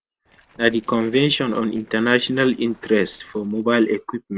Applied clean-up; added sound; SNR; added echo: neural separator model SepFormer DNS4.